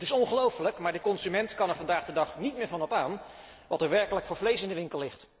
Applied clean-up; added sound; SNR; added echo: none; none; none; none.